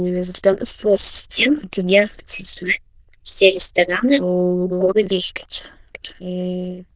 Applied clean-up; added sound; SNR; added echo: neural diffusion model UNIVERSE++.